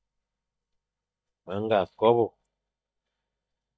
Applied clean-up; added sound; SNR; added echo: neural mask model DeepFilterNet 3.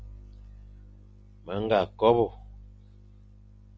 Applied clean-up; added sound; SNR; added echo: none; none; none; none.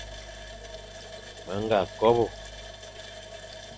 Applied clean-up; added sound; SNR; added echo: none; Water tap, faucet; 13 dB; none.